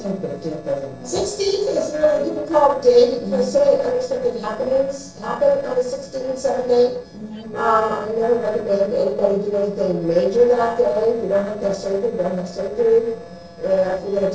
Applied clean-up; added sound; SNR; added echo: neural separator model SepFormer DNS4.